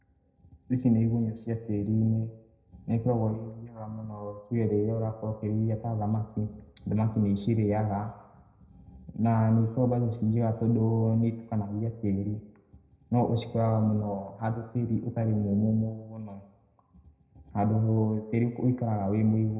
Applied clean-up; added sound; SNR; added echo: none; none; none; reverberation time 0.7 s.